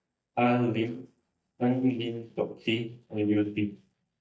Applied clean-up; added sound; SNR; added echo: neural mask model DeepFilterNet 3.